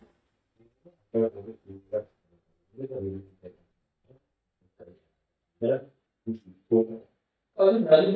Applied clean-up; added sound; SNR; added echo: neural mask model DeepFilterNet 3.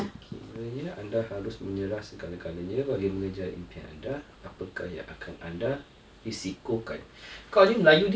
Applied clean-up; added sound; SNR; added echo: none; none; none; none.